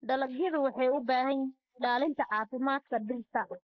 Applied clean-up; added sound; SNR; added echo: neural mask model Resemble Enhance denoiser.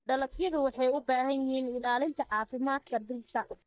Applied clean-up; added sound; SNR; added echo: neural mask model DeepFilterNet 3.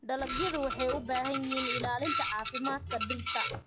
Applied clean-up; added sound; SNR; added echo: classical method log-MMSE.